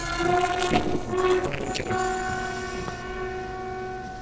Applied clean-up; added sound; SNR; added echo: neural separator model SepFormer DNS4.